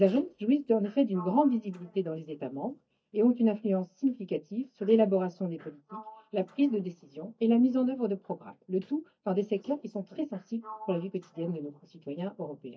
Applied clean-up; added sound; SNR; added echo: neural mask model DeepFilterNet 3.